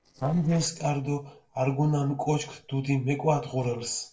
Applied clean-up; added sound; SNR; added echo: neural separator model SepFormer DNS4.